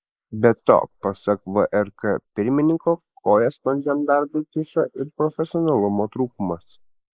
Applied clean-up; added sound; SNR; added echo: neural mask model Resemble Enhance denoiser.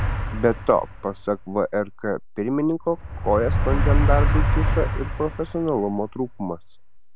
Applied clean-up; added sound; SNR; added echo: none; Motor vehicle (road); -1 dB; none.